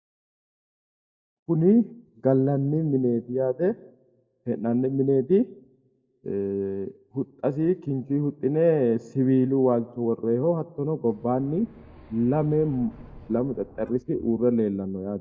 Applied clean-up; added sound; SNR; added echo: neural mask model DeepFilterNet 3.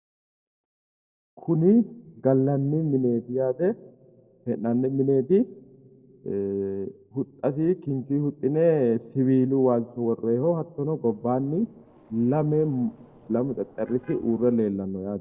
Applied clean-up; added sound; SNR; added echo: neural separator model SepFormer DNS4.